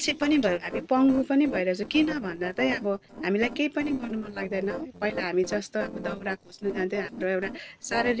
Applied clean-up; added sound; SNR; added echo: neural separator model SepFormer DNS4.